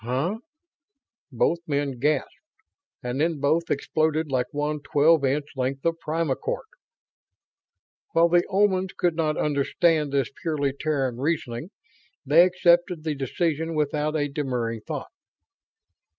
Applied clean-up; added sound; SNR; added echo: none; none; none; none.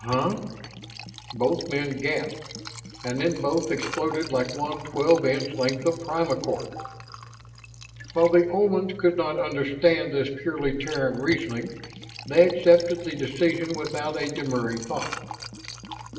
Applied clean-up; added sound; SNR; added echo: none; Liquid; 14 dB; reverberation time 0.8 s.